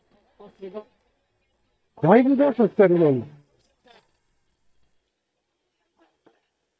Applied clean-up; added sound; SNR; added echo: neural mask model DeepFilterNet 3.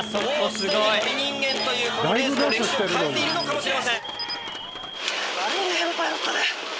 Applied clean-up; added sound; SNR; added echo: none; Alarm; 13 dB; none.